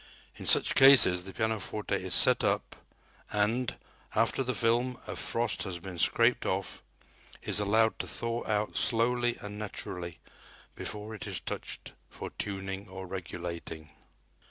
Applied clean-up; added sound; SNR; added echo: none; none; none; none.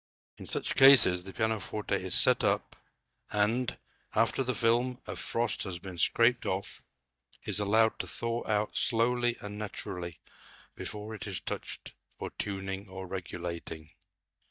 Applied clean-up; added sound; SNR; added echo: neural mask model DeepFilterNet 3.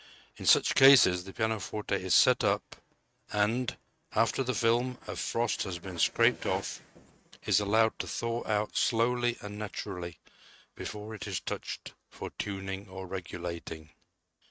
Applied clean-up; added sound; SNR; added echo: neural mask model RNNoise.